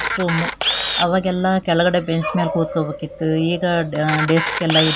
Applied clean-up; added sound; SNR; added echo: none; Camera; 5 dB; none.